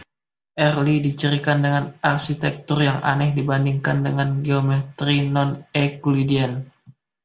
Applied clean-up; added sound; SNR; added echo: none; none; none; none.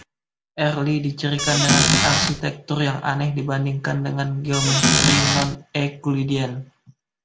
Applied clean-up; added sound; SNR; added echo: none; Squeak / Cupboard open or close; -5 dB; none.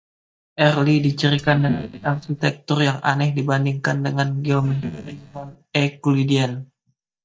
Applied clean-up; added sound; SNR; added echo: neural mask model DeepFilterNet 3.